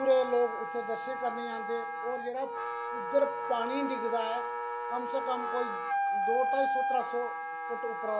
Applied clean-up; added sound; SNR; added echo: none; Wind instrument, woodwind instrument; 1 dB; reverberation time 0.7 s.